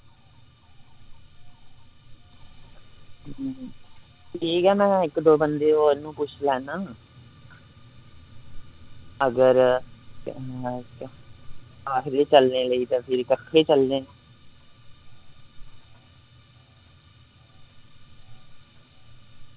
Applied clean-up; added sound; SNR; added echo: none; Cricket / Frog + Fire; 17 dB; none.